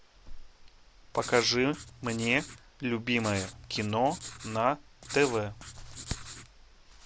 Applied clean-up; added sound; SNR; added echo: none; Writing; 12 dB; none.